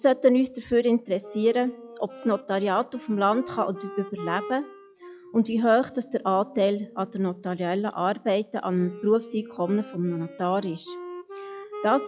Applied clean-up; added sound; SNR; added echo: classical method log-MMSE.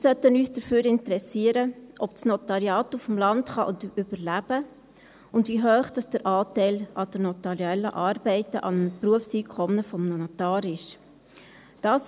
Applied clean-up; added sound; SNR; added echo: none; none; none; none.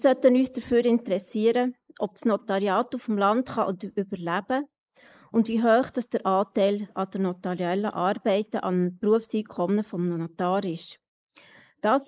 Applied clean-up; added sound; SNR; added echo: neural mask model Resemble Enhance denoiser.